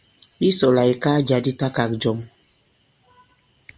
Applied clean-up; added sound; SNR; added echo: none; none; none; none.